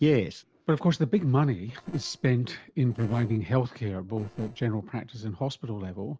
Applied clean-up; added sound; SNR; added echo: neural separator model SepFormer DNS4.